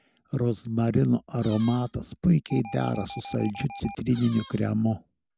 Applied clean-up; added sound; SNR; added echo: none; Alarm + Squeak; 15 dB; none.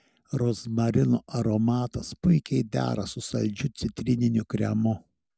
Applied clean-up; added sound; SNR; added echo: none; none; none; none.